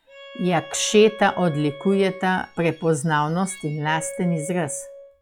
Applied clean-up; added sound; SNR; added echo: classical method log-MMSE.